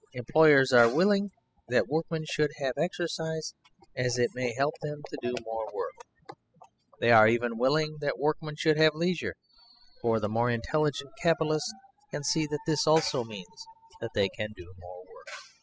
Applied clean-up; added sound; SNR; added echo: classical method spectral subtraction.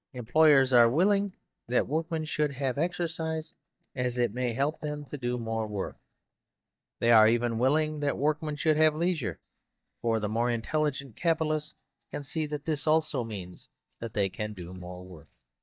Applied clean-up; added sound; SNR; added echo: neural mask model DeepFilterNet 3.